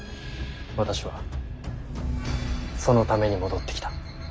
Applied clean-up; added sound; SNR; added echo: none; none; none; none.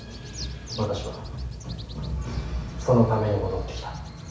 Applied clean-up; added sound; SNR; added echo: none; Bird vocalization, bird call, bird song; 20 dB; reverberation time 0.6 s.